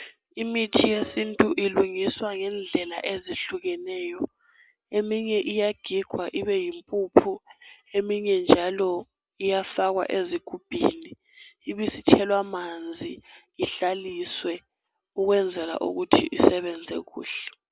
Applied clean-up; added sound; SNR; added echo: none; none; none; none.